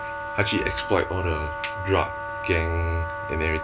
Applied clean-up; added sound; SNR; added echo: none; Wind instrument, woodwind instrument; 6 dB; none.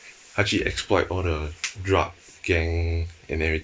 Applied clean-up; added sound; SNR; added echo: neural mask model Resemble Enhance denoiser.